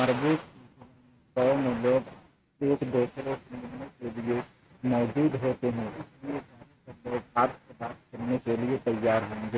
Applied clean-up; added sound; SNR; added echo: neural mask model RNNoise.